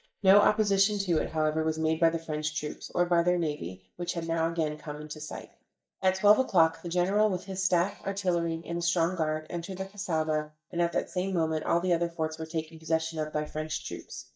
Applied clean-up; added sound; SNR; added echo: neural mask model DeepFilterNet 3.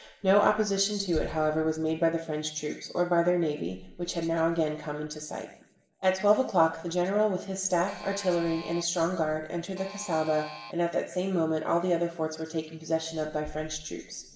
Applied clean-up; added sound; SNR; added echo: none; Alarm; 15 dB; reverberation time 0.8 s.